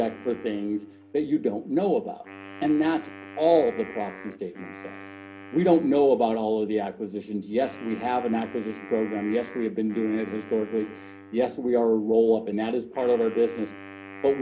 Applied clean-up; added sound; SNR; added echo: none; Wind instrument, woodwind instrument; 18 dB; reverberation time 0.3 s.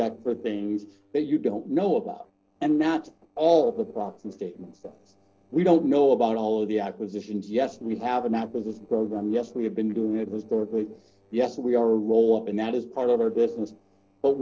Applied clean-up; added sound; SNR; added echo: neural separator model SepFormer DNS4.